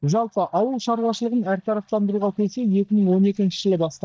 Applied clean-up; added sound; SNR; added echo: neural mask model DeepFilterNet 3.